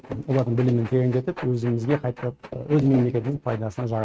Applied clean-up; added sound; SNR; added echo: neural mask model RNNoise.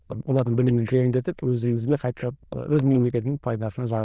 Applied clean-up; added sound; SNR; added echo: neural diffusion model UNIVERSE++.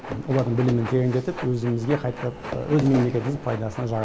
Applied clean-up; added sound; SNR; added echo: none; Train + Fire / Fireworks; 11 dB; none.